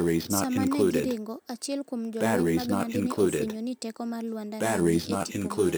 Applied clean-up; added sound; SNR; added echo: none; Breathing; -4 dB; none.